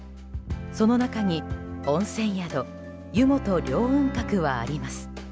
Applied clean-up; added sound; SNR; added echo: none; Bowed string instrument; 19 dB; none.